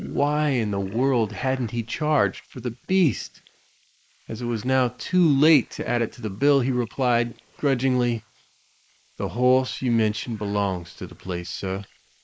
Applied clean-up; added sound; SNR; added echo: neural mask model Resemble Enhance denoiser.